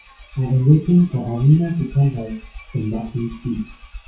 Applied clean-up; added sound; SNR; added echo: classical method WPE with log-MMSE.